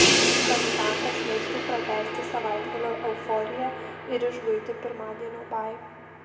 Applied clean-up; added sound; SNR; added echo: none; Crash cymbal; -3 dB; reverberation time 1.6 s.